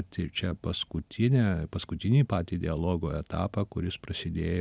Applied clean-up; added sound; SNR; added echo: none; none; none; none.